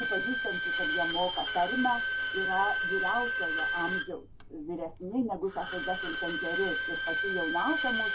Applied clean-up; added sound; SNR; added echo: none; Bowed string instrument; -1 dB; none.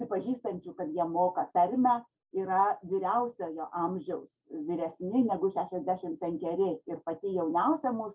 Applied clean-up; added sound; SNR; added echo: none; none; none; none.